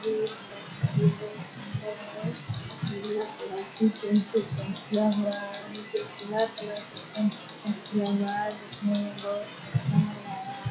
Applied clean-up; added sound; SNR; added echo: classical method log-MMSE.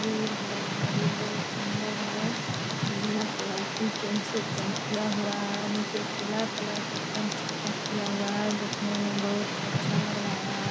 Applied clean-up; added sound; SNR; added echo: none; Tick; -2 dB; none.